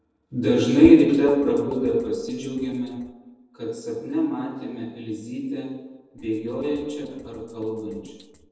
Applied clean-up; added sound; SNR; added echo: neural separator model SepFormer DNS4.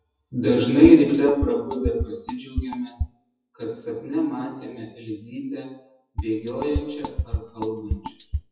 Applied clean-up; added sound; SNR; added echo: classical method WPE with log-MMSE.